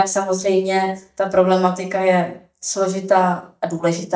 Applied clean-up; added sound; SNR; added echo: neural mask model DeepFilterNet 3.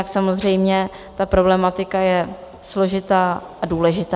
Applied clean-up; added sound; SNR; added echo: none; none; none; none.